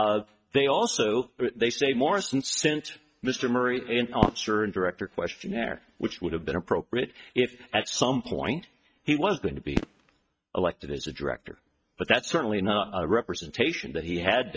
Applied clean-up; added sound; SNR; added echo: neural mask model RNNoise.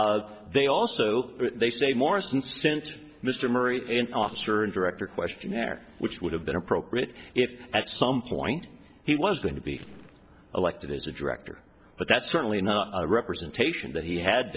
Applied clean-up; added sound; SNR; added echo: neural separator model SepFormer DNS4.